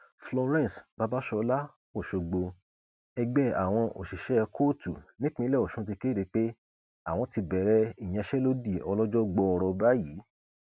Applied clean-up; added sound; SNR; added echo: none; none; none; none.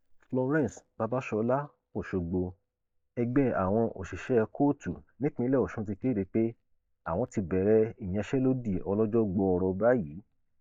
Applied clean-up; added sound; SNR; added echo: neural mask model DeepFilterNet 3.